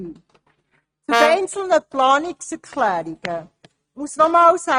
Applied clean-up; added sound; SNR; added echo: neural mask model RNNoise.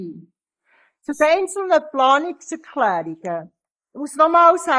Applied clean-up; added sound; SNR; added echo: neural mask model Resemble Enhance denoiser.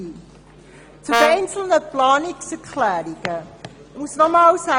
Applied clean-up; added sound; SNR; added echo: none; Brass instrument; -1 dB; none.